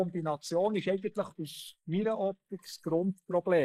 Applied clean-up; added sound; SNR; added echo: neural mask model Resemble Enhance denoiser.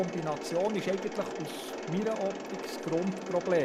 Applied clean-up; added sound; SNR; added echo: none; Mechanisms; 6 dB; none.